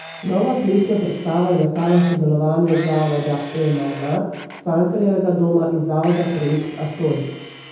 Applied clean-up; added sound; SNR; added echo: none; Camera; 16 dB; reverberation time 0.9 s.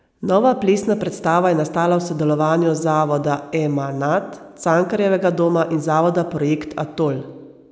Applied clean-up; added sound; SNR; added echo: none; none; none; none.